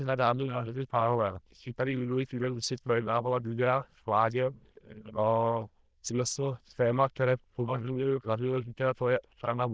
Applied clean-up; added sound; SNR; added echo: neural diffusion model UNIVERSE++.